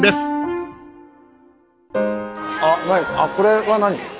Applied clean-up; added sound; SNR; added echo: none; none; none; none.